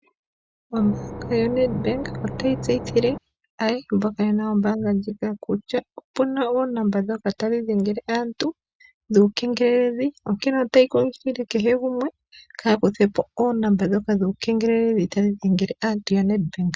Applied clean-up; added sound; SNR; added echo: none; Engine / Boat, Water vehicle; 9 dB; none.